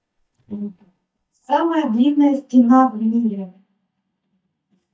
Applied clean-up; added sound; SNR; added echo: neural mask model DeepFilterNet 3.